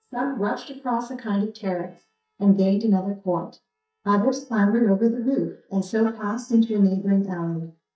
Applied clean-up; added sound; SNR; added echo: neural mask model DeepFilterNet 3.